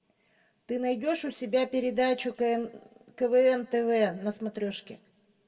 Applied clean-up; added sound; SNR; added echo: none; none; none; reverberation time 1.2 s.